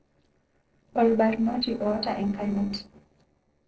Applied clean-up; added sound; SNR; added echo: neural separator model SepFormer DNS4.